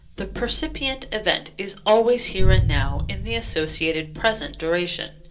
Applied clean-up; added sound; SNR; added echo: none; Boom; 1 dB; reverberation time 0.2 s.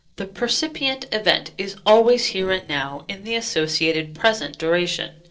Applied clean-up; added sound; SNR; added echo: neural separator model SepFormer DNS4.